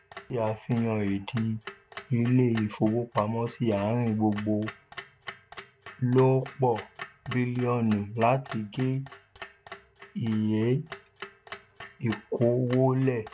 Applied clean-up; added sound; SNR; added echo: none; Clock; 17 dB; none.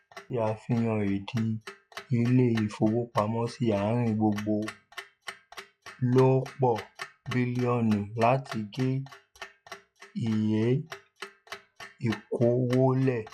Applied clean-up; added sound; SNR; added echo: classical method log-MMSE.